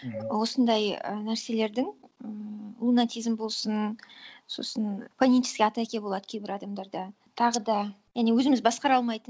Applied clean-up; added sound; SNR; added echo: none; none; none; none.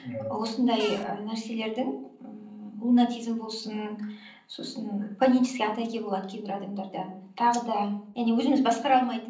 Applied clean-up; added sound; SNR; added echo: none; Cupboard open or close / Door; 14 dB; reverberation time 0.6 s.